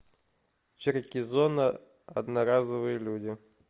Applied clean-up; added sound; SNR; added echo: none; none; none; none.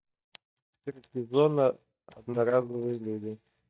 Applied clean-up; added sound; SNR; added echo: neural mask model DeepFilterNet 3.